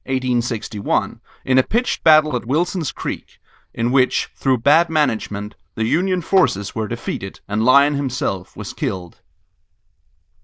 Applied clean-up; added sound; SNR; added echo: neural diffusion model UNIVERSE++.